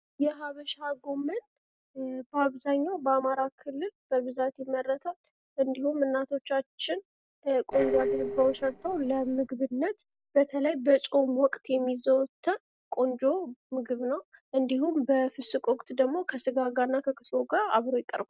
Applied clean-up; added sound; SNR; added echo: neural separator model SepFormer DNS4.